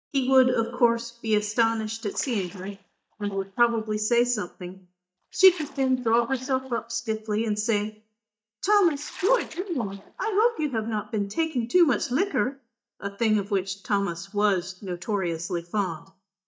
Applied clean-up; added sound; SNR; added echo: neural mask model DeepFilterNet 3.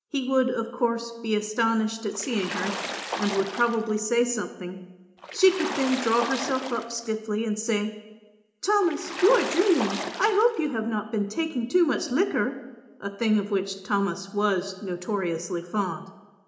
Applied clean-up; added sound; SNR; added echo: none; Water / Splash, splatter; 8 dB; reverberation time 0.8 s.